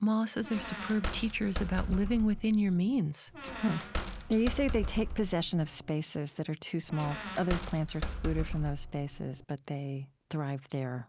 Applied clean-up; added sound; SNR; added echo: none; Squeak; 5 dB; none.